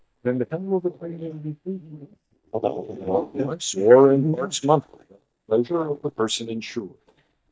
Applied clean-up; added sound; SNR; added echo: neural mask model DeepFilterNet 3.